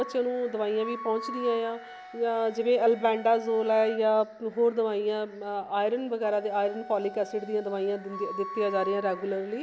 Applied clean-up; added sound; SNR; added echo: none; Wind instrument, woodwind instrument; 15 dB; none.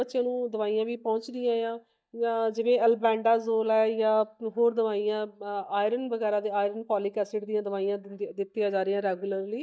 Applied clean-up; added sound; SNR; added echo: neural mask model DeepFilterNet 3.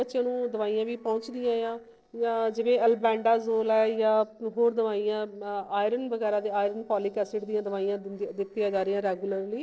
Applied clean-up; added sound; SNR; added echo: neural separator model SepFormer DNS4.